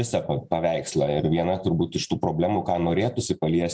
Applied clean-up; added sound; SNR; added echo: none; none; none; none.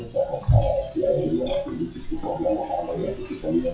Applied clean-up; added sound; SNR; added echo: classical method WPE with log-MMSE.